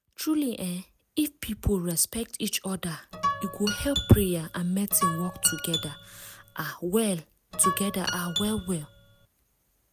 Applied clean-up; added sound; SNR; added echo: none; Guitar; 5 dB; none.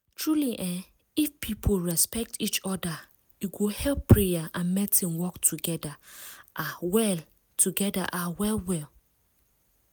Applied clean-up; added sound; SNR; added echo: none; none; none; none.